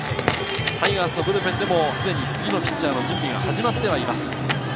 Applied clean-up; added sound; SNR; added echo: none; Crackle; 10 dB; none.